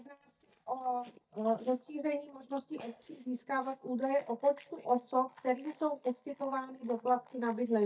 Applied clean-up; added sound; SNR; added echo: neural mask model DeepFilterNet 3.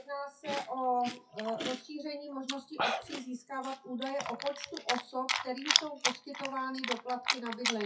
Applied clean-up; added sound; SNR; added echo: classical method WPE with log-MMSE.